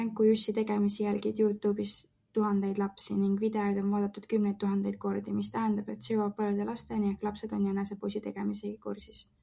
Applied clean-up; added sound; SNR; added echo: none; none; none; none.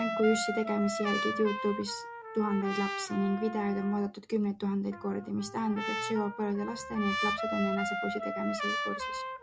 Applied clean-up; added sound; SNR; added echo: none; Trumpet; 4 dB; none.